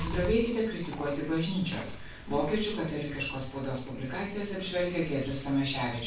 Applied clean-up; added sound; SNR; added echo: none; Chewing, mastication; 12 dB; reverberation time 0.3 s.